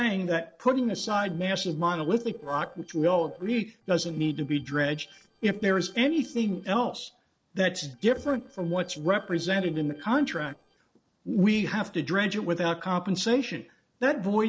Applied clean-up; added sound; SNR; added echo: neural separator model SepFormer DNS4.